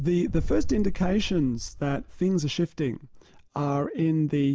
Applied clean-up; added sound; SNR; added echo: none; Boom; 6 dB; none.